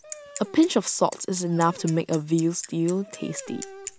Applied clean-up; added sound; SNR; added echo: none; Bicycle + Dog; 16 dB; none.